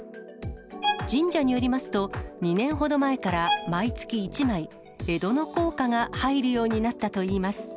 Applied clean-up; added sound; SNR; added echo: none; Bowed string instrument; 8 dB; none.